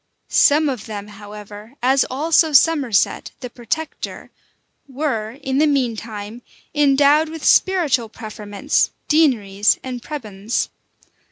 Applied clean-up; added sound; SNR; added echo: none; none; none; none.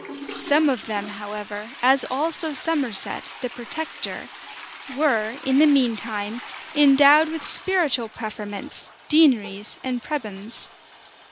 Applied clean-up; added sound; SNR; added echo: none; Toilet flush; 17 dB; none.